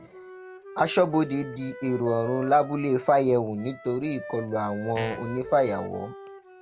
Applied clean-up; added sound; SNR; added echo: none; Fart + Wind instrument, woodwind instrument; 15 dB; none.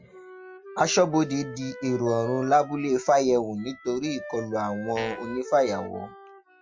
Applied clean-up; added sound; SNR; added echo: classical method Wiener filter.